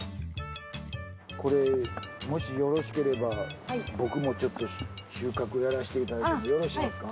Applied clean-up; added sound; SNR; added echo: none; none; none; none.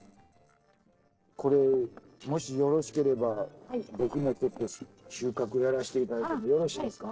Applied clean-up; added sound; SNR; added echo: neural separator model SepFormer DNS4.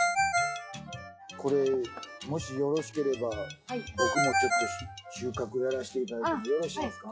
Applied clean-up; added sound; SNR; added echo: classical method log-MMSE.